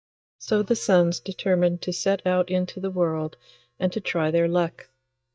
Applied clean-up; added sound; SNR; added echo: neural mask model DeepFilterNet 3.